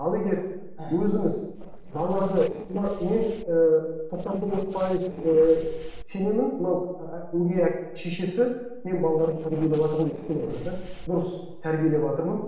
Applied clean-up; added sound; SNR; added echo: neural separator model SepFormer DNS4.